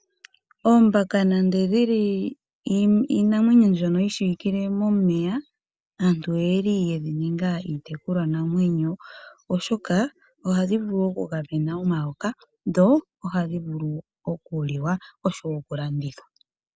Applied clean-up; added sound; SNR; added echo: none; none; none; none.